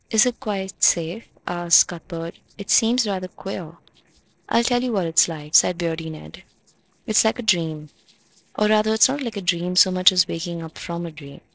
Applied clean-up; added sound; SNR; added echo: neural separator model SepFormer DNS4.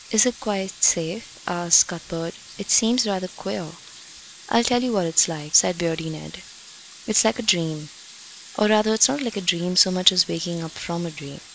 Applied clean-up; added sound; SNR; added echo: none; Sink (filling or washing) / Water tap, faucet; 19 dB; none.